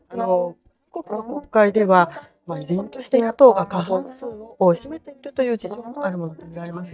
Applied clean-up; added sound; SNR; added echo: neural mask model DeepFilterNet 3.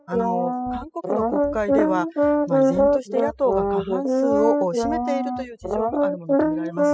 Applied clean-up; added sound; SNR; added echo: classical method spectral subtraction.